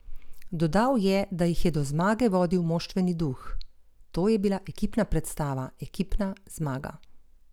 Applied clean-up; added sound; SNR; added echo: none; none; none; none.